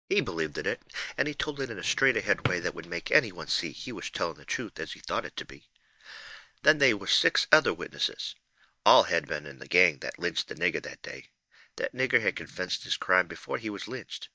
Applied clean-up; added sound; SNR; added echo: neural mask model DeepFilterNet 3.